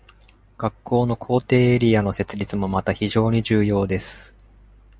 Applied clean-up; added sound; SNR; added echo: none; none; none; none.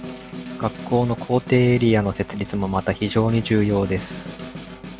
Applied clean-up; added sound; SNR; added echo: none; Snare drum; 14 dB; none.